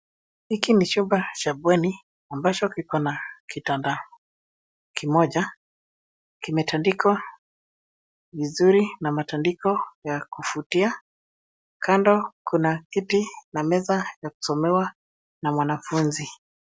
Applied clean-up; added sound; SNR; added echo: none; none; none; none.